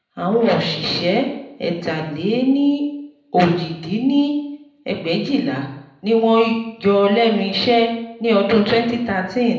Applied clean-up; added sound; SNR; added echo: none; none; none; reverberation time 0.7 s.